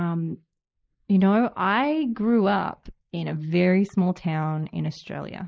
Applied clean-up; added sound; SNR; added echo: neural mask model Resemble Enhance denoiser.